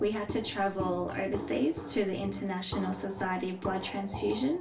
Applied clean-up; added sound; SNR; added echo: none; Walk, footsteps; 9 dB; reverberation time 0.3 s.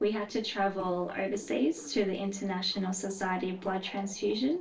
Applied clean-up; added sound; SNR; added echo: neural separator model SepFormer DNS4.